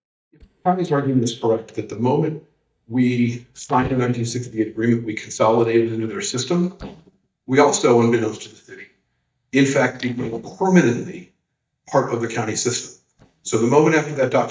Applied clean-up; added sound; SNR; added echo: neural mask model DeepFilterNet 3.